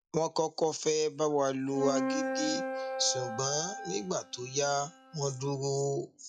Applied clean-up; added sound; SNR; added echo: classical method log-MMSE.